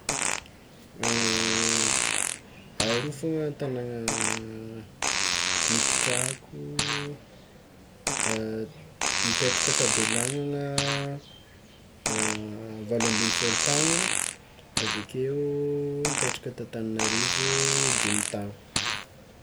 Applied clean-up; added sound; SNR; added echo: none; Fart; -3 dB; none.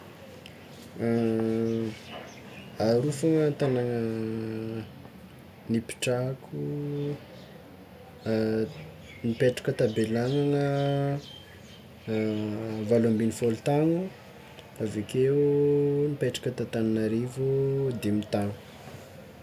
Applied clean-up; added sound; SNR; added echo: none; none; none; none.